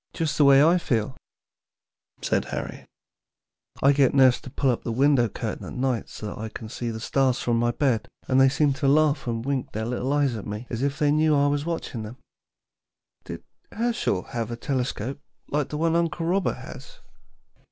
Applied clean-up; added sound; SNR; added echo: none; none; none; none.